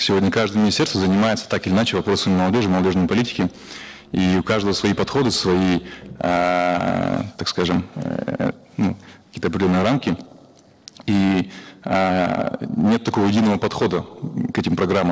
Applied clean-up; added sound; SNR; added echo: neural separator model SepFormer DNS4.